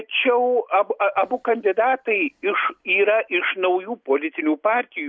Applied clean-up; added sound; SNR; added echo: none; none; none; none.